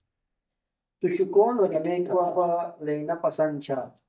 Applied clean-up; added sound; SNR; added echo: neural mask model DeepFilterNet 3.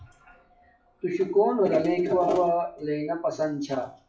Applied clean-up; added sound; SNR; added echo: classical method WPE with log-MMSE.